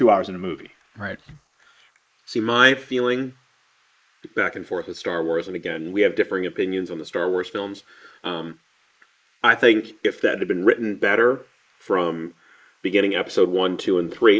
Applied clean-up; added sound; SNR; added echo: neural mask model Resemble Enhance denoiser.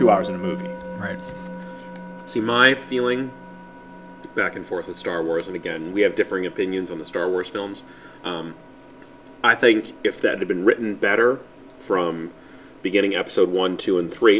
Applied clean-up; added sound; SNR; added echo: none; Musical instrument; 16 dB; none.